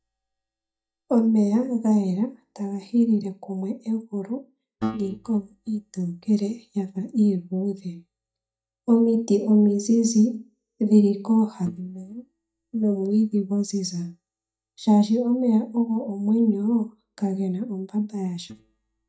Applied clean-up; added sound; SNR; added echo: neural mask model DeepFilterNet 3.